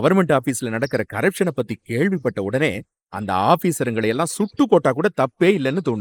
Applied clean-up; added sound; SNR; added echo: neural mask model Resemble Enhance denoiser.